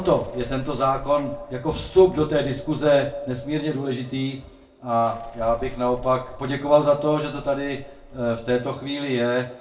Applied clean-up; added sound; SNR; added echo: none; Bus / Engine; 18 dB; reverberation time 0.3 s.